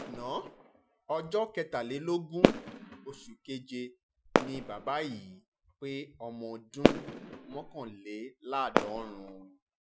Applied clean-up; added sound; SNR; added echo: classical method Wiener filter.